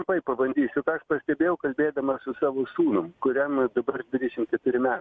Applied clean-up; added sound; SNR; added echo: none; none; none; none.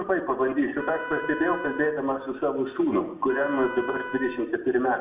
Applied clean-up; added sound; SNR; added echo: none; Wind instrument, woodwind instrument; 13 dB; reverberation time 0.8 s.